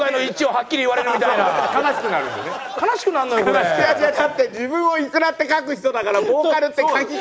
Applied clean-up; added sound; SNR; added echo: none; none; none; none.